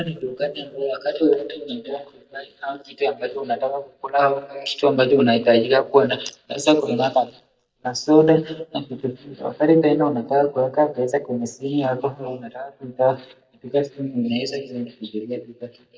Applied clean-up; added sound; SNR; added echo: neural mask model DeepFilterNet 3.